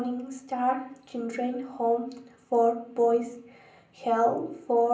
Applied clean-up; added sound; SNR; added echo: none; none; none; reverberation time 0.6 s.